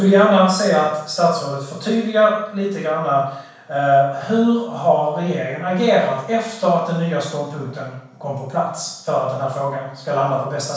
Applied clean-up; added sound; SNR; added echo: none; none; none; reverberation time 0.7 s.